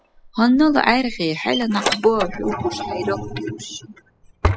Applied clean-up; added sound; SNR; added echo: classical method spectral subtraction.